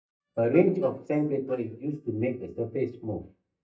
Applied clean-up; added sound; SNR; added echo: neural mask model DeepFilterNet 3.